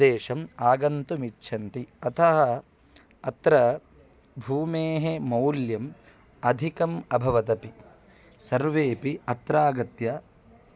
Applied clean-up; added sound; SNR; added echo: none; none; none; none.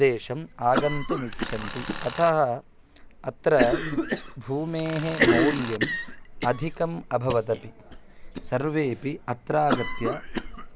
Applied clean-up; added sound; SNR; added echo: none; Cough + Tools; 3 dB; none.